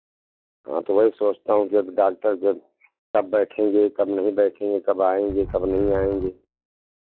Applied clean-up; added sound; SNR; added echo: classical method log-MMSE.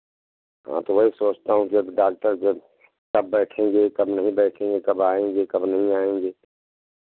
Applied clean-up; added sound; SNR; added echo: none; none; none; none.